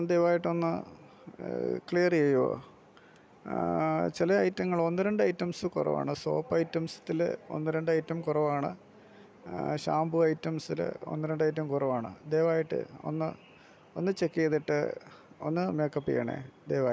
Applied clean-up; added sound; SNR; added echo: none; none; none; none.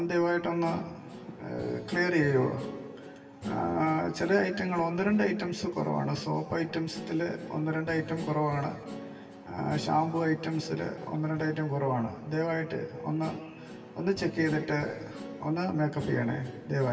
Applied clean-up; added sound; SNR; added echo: none; Guitar; 15 dB; reverberation time 1.9 s.